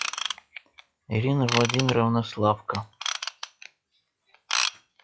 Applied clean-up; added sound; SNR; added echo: classical method log-MMSE.